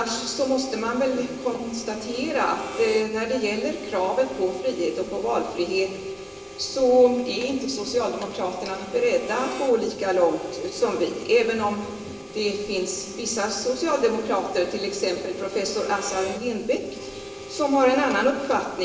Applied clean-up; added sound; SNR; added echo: none; Harmonica; 15 dB; reverberation time 1.2 s.